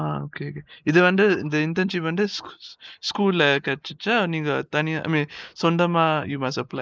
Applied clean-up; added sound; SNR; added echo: neural mask model Resemble Enhance denoiser.